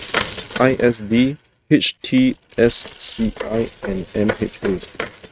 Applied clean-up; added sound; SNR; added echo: neural mask model RNNoise.